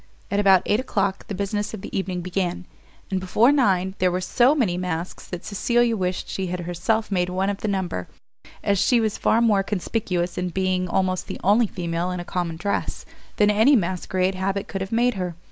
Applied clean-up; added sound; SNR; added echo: none; none; none; none.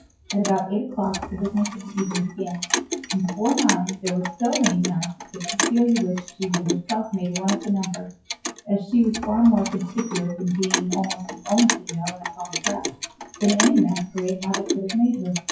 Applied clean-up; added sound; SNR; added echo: classical method WPE with log-MMSE.